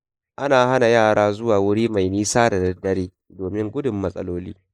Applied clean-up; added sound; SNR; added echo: neural mask model Resemble Enhance denoiser.